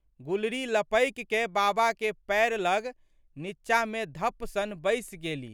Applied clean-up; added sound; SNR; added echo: none; none; none; none.